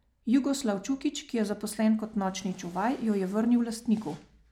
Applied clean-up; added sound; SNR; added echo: none; none; none; none.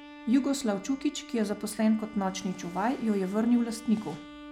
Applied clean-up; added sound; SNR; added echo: none; Bowed string instrument; 17 dB; none.